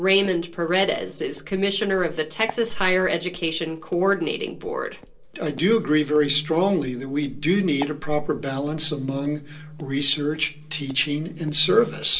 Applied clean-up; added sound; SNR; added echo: none; Walk, footsteps; 14 dB; reverberation time 0.2 s.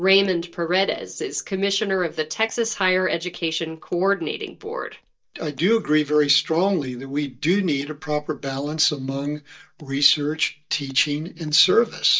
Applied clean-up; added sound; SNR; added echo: neural mask model DeepFilterNet 3.